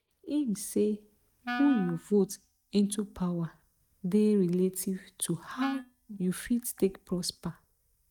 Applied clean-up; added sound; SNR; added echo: neural mask model DeepFilterNet 3.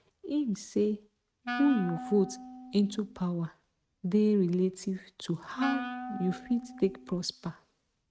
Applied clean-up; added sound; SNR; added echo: neural mask model RNNoise.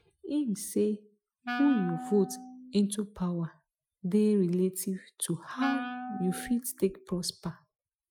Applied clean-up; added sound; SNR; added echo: classical method Wiener filter.